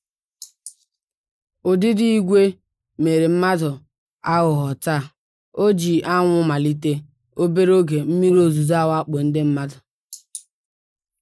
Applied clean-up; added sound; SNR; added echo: neural mask model Resemble Enhance denoiser.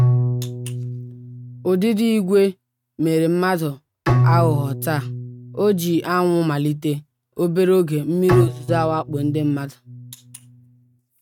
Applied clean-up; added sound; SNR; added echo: neural mask model RNNoise.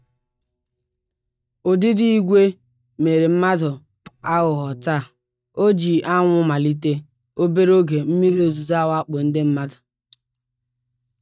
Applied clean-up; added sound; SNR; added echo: neural mask model DeepFilterNet 3.